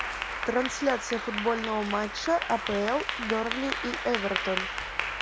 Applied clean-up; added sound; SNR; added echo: none; Applause / Clapping; 3 dB; none.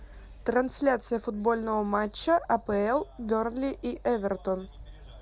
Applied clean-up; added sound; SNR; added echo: none; none; none; none.